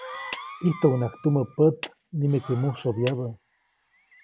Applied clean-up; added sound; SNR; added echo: none; Cough + Clapping; 15 dB; none.